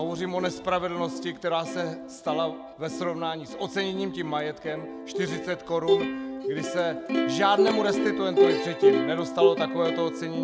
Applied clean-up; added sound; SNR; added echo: none; Plucked string instrument; -1 dB; none.